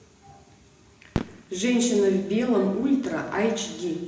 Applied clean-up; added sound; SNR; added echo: none; Fireworks; 13 dB; reverberation time 0.9 s.